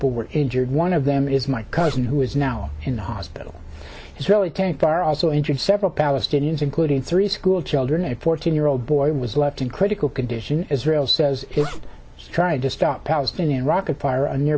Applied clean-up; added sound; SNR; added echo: none; Zipper (clothing); 10 dB; none.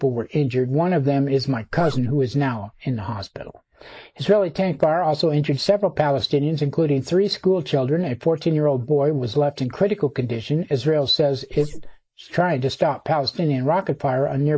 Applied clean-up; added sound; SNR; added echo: neural mask model Resemble Enhance denoiser.